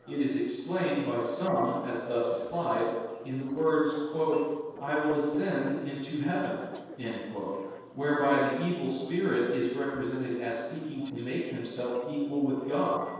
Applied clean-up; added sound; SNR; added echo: neural separator model SepFormer DNS4.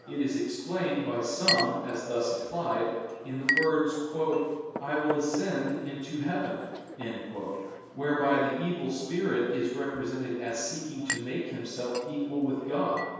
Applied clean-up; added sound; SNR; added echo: none; Chink, clink; 8 dB; reverberation time 1.2 s.